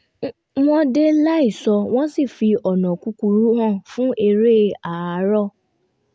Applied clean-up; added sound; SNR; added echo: none; none; none; none.